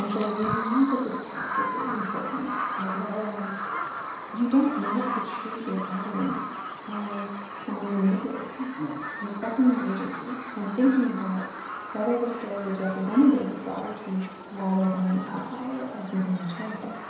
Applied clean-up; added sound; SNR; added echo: none; Bird vocalization, bird call, bird song; 7 dB; reverberation time 1.0 s.